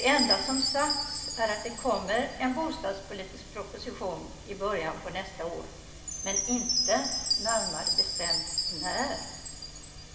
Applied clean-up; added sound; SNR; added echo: none; Chime; 1 dB; reverberation time 2.5 s.